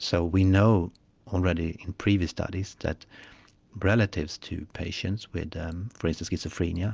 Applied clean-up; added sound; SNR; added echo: none; none; none; none.